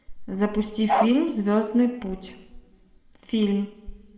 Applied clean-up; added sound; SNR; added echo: none; Bark; -1 dB; reverberation time 1.0 s.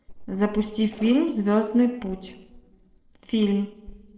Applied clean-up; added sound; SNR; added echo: neural separator model SepFormer DNS4.